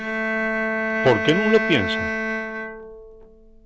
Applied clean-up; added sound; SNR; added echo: none; Bowed string instrument; 1 dB; none.